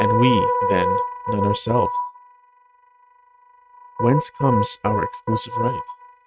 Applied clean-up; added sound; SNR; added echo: neural mask model RNNoise.